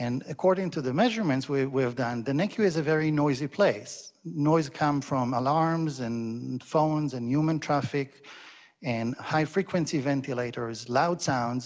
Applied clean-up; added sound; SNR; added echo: none; none; none; none.